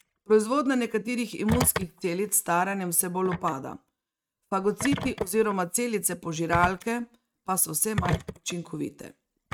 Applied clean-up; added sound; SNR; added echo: neural mask model RNNoise.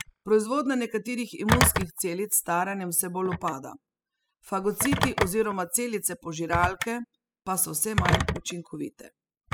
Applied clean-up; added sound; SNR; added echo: classical method spectral subtraction.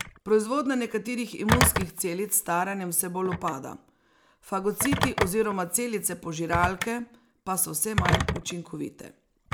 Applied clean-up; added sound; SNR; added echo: none; Telephone; 3 dB; none.